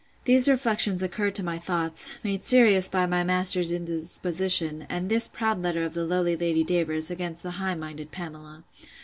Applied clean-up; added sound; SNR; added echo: none; none; none; none.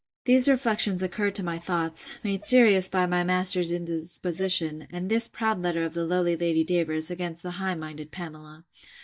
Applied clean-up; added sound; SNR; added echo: neural mask model DeepFilterNet 3.